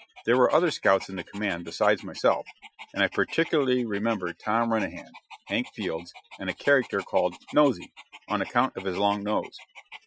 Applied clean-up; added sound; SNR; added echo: classical method Wiener filter.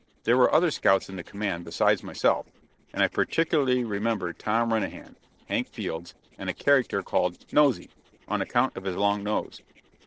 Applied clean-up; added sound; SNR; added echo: neural separator model SepFormer DNS4.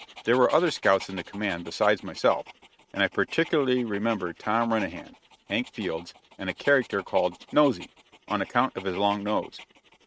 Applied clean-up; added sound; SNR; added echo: neural mask model RNNoise.